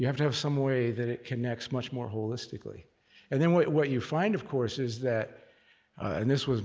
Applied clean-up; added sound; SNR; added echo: none; none; none; none.